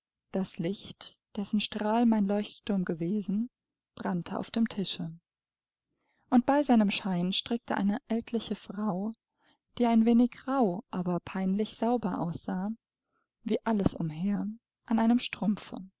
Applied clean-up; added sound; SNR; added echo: none; none; none; none.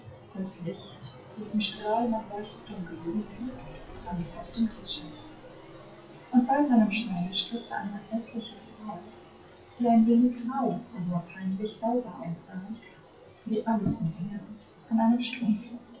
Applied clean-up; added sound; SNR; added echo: classical method WPE with log-MMSE.